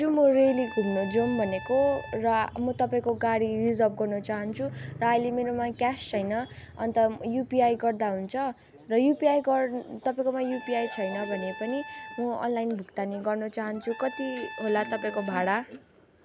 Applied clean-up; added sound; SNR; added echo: none; Trumpet; 15 dB; none.